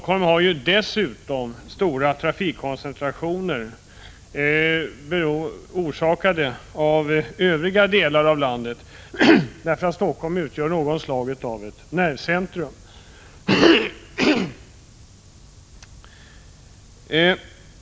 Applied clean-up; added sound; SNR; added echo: none; none; none; none.